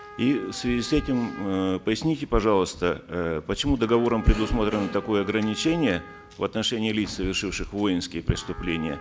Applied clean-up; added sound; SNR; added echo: none; Trumpet; 20 dB; none.